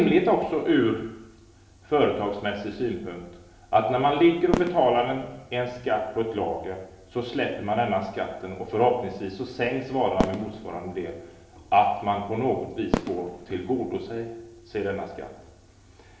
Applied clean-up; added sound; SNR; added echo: none; Fireworks; 9 dB; reverberation time 0.8 s.